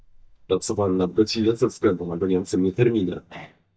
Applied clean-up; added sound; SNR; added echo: neural mask model DeepFilterNet 3.